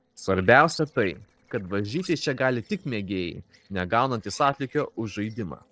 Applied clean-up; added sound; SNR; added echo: neural separator model SepFormer DNS4.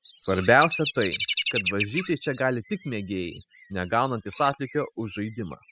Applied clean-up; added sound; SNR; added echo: classical method spectral subtraction.